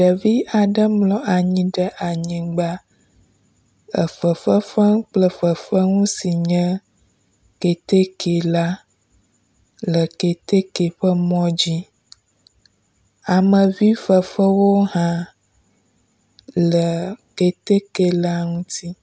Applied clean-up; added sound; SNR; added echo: none; none; none; none.